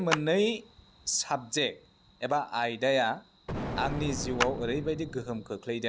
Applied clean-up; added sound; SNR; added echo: none; Clapping + Explosion; 6 dB; none.